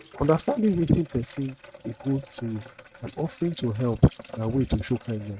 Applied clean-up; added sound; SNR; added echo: neural mask model RNNoise.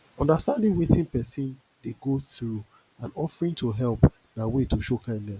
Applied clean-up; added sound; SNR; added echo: none; none; none; none.